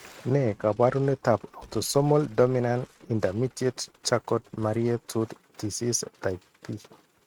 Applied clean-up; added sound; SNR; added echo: neural mask model RNNoise.